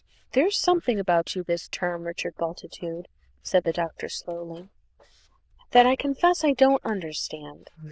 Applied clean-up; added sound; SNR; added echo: neural diffusion model UNIVERSE++.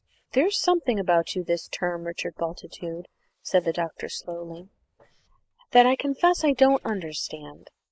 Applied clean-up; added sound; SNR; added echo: neural mask model Resemble Enhance denoiser.